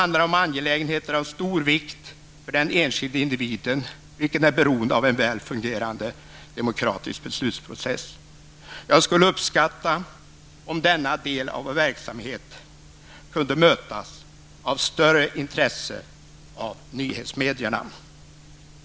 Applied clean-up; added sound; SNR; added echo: none; none; none; none.